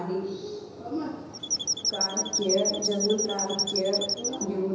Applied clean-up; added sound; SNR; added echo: none; Squeak / Chirp, tweet; 0 dB; reverberation time 1.0 s.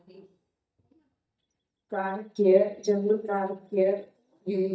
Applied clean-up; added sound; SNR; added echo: neural mask model DeepFilterNet 3.